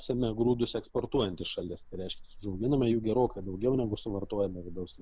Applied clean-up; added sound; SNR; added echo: none; none; none; none.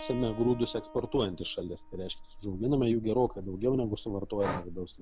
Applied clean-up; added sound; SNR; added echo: none; Breathing + Keyboard (musical); 15 dB; none.